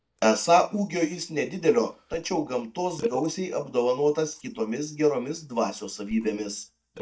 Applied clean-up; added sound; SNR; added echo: neural mask model DeepFilterNet 3.